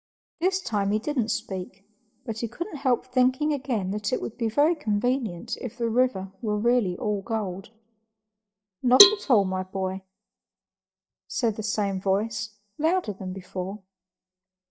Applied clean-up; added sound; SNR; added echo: neural mask model DeepFilterNet 3.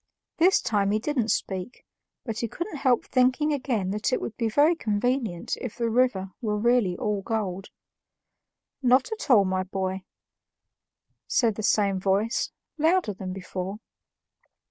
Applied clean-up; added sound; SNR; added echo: none; none; none; none.